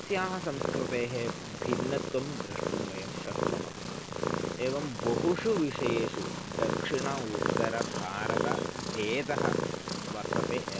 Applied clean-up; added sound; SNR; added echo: none; Purr; -1 dB; none.